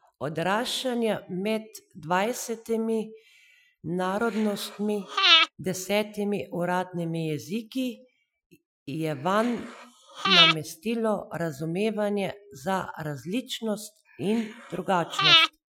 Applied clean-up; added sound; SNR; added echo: classical method Wiener filter.